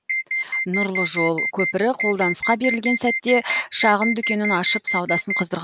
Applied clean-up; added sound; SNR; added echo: none; Alarm; 3 dB; none.